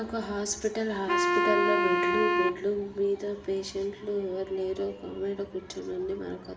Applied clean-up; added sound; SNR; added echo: none; Wind instrument, woodwind instrument; -3 dB; reverberation time 0.9 s.